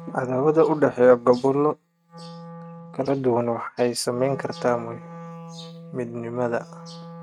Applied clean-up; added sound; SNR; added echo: neural mask model RNNoise.